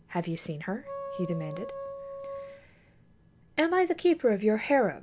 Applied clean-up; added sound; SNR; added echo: none; Wind instrument, woodwind instrument; 11 dB; none.